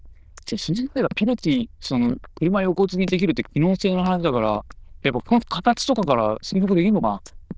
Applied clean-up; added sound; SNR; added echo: neural diffusion model UNIVERSE++.